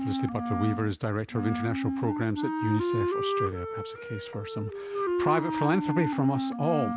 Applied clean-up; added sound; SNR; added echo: none; Wind instrument, woodwind instrument; 1 dB; none.